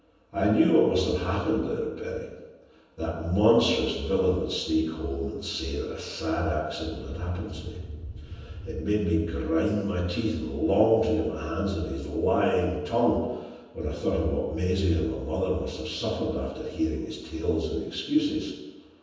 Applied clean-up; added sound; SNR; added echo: none; Wind; 11 dB; reverberation time 1.1 s.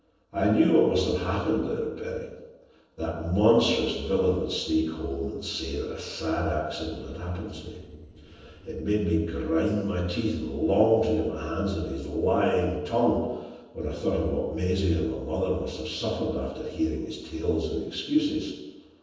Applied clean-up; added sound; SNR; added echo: neural separator model SepFormer DNS4.